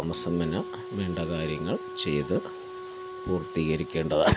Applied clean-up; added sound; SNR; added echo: none; Wind instrument, woodwind instrument; 10 dB; none.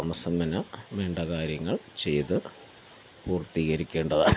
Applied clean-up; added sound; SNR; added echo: none; none; none; none.